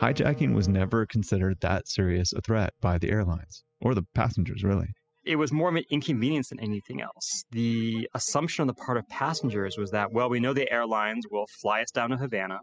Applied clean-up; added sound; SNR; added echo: classical method spectral subtraction.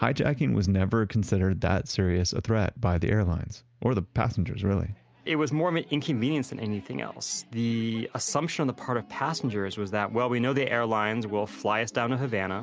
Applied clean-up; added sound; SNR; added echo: none; none; none; none.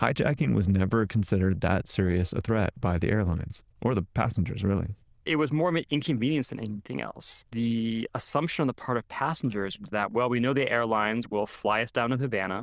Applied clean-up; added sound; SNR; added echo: neural diffusion model UNIVERSE++.